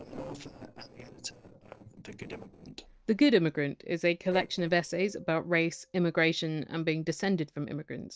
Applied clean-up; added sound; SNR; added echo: neural separator model SepFormer DNS4.